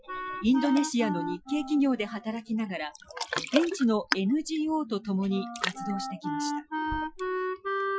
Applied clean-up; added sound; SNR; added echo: classical method Wiener filter.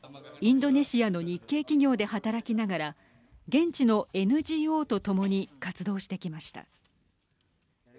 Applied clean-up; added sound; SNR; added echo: none; none; none; none.